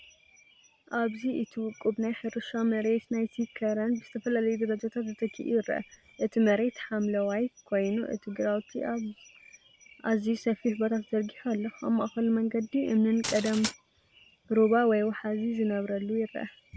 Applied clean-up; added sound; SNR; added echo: none; Glass; 8 dB; none.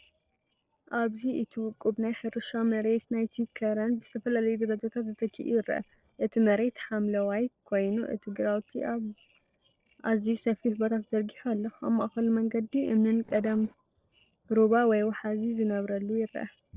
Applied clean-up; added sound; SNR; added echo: neural separator model SepFormer DNS4.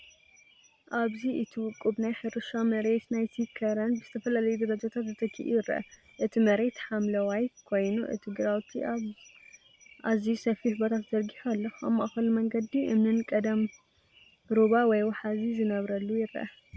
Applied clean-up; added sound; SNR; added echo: none; none; none; none.